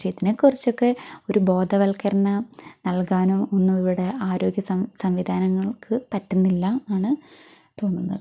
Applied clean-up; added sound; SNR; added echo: none; none; none; none.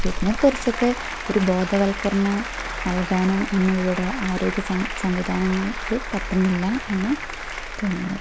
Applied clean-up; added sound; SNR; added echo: none; Applause + Engine starting / Car; 6 dB; none.